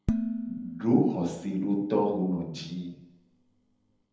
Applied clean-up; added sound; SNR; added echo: none; Dishes, pots, and pans; 7 dB; reverberation time 0.9 s.